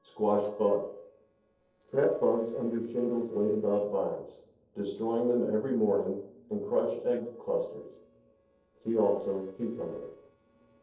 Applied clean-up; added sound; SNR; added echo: neural separator model SepFormer DNS4.